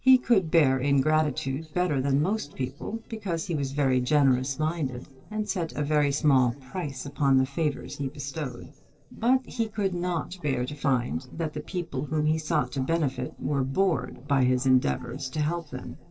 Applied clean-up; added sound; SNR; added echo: neural separator model SepFormer DNS4.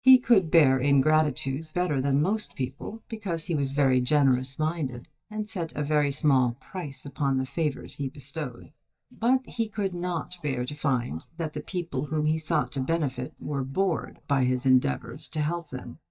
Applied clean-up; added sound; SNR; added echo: neural mask model DeepFilterNet 3.